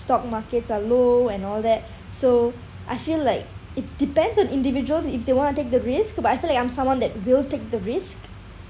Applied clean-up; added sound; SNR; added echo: none; none; none; none.